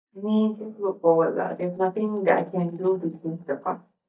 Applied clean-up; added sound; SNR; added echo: neural mask model DeepFilterNet 3.